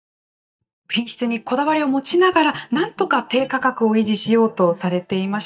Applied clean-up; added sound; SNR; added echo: neural mask model DeepFilterNet 3.